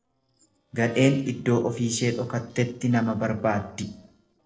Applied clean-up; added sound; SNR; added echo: neural separator model SepFormer DNS4.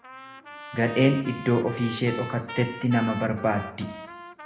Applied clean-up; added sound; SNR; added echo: none; Trumpet; 14 dB; reverberation time 0.8 s.